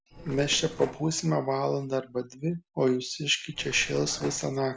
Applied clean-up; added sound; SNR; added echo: none; Mechanisms; 14 dB; none.